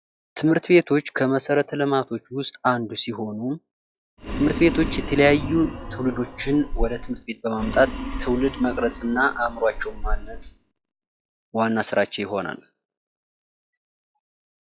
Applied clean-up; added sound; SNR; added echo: classical method log-MMSE.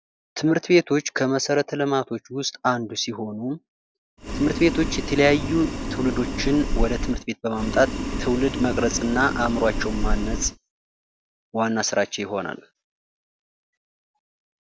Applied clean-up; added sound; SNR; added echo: none; Boiling; 2 dB; none.